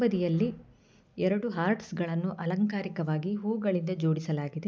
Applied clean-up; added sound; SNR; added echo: none; none; none; none.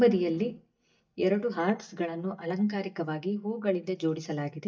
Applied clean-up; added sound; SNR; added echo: neural mask model DeepFilterNet 3.